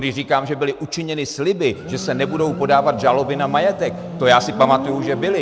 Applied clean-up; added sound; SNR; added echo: none; Motorcycle; 11 dB; none.